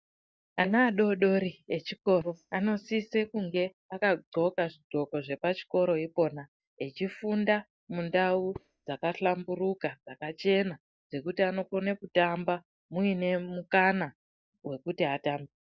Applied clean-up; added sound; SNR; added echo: neural mask model DeepFilterNet 3.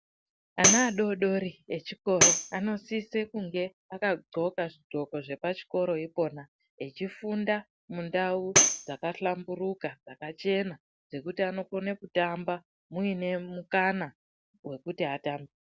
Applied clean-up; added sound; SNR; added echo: none; Tambourine; -3 dB; none.